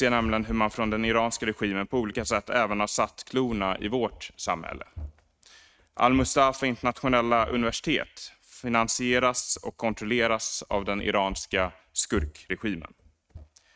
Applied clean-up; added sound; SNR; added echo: neural mask model RNNoise.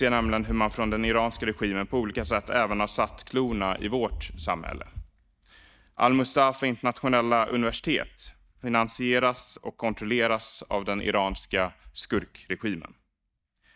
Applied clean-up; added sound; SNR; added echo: neural mask model DeepFilterNet 3.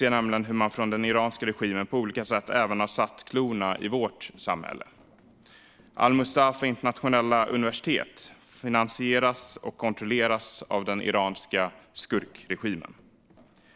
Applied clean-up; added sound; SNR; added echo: neural separator model SepFormer DNS4.